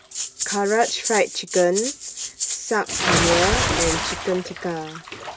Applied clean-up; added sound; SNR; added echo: none; Rattle (instrument) + Bathtub (filling or washing) / Splash, splatter; 1 dB; none.